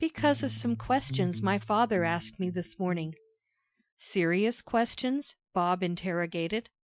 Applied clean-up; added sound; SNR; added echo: classical method Wiener filter.